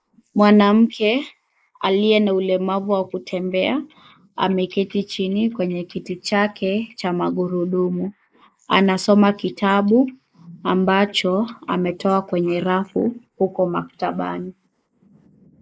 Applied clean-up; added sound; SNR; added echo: neural mask model Resemble Enhance denoiser.